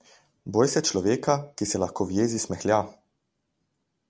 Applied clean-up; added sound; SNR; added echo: none; none; none; none.